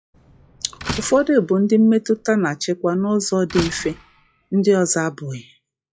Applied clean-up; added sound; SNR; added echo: classical method log-MMSE.